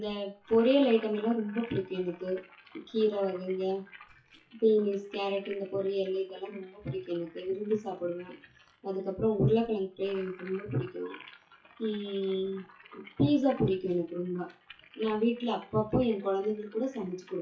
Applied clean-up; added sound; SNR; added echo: classical method WPE with log-MMSE.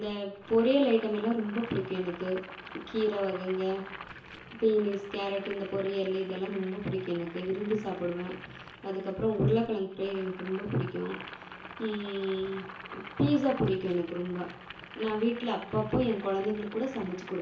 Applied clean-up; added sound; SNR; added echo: none; Boiling; 15 dB; reverberation time 0.7 s.